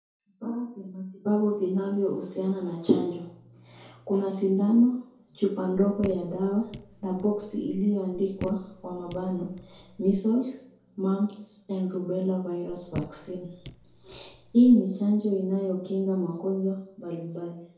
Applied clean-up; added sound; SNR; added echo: none; Raindrop / Drip; 15 dB; reverberation time 2.2 s.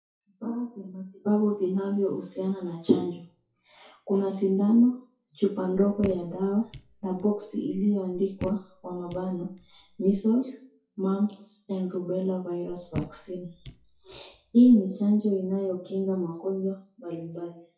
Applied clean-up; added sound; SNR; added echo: classical method WPE with log-MMSE.